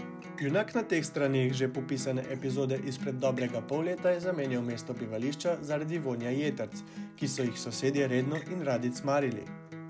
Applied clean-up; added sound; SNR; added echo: none; Acoustic guitar; 12 dB; none.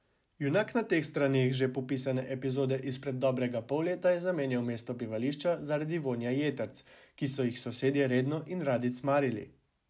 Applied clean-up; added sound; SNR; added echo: none; none; none; none.